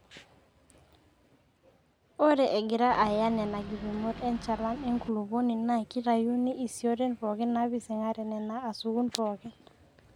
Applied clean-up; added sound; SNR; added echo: none; Boat, Water vehicle; 13 dB; none.